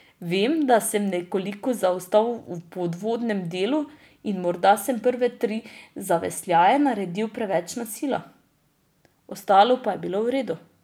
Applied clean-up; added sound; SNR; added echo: none; none; none; none.